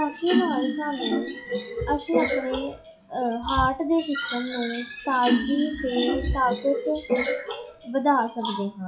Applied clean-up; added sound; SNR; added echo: classical method WPE with log-MMSE.